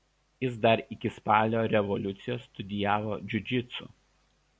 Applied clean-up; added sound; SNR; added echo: none; none; none; none.